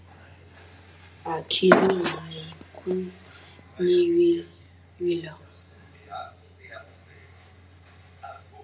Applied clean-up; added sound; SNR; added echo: none; none; none; none.